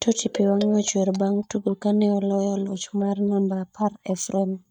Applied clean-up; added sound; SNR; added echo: neural mask model DeepFilterNet 3.